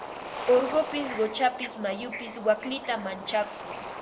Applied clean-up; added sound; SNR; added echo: none; Bird / Ocean; 9 dB; none.